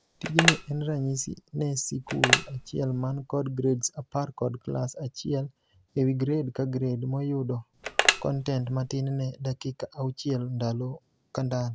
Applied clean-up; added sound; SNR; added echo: none; Telephone; 0 dB; none.